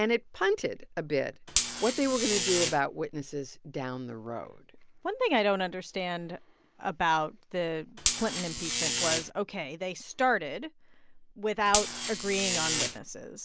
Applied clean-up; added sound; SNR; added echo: none; Buzz; -1 dB; none.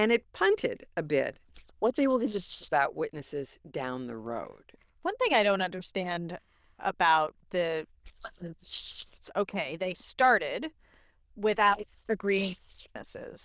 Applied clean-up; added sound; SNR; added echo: neural diffusion model UNIVERSE++.